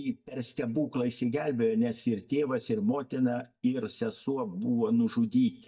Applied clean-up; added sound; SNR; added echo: neural mask model DeepFilterNet 3.